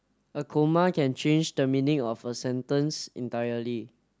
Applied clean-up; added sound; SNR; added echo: none; none; none; none.